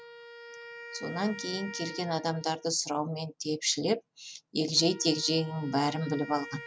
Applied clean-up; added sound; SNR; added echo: none; Wind instrument, woodwind instrument; 15 dB; none.